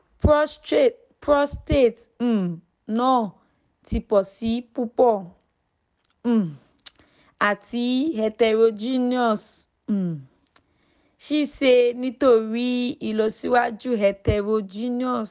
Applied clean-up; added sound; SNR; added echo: none; none; none; none.